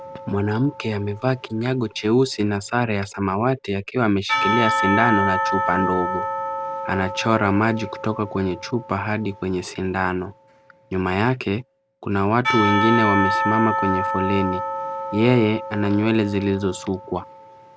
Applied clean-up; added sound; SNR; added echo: none; Church bell / Percussion; 4 dB; none.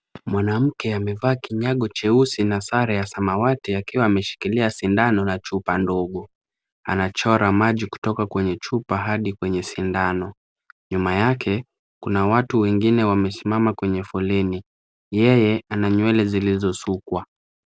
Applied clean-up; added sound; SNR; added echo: none; none; none; none.